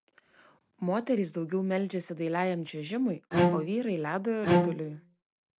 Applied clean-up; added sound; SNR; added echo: none; Bowed string instrument; -3 dB; none.